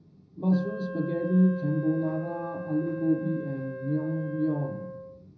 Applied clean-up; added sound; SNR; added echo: none; Wind instrument, woodwind instrument; 11 dB; reverberation time 0.5 s.